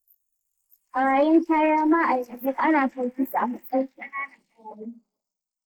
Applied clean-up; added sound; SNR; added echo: neural mask model Resemble Enhance denoiser.